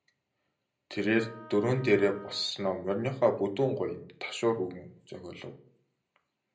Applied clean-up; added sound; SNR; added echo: none; Wind instrument, woodwind instrument; 20 dB; reverberation time 0.5 s.